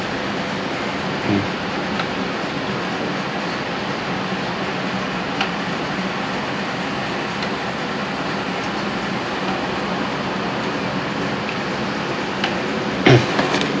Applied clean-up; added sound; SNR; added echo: none; none; none; none.